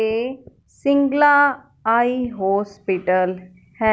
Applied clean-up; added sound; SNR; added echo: none; none; none; none.